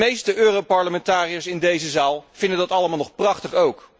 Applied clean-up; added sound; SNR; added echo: none; none; none; none.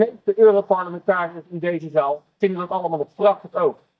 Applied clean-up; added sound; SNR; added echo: neural mask model DeepFilterNet 3.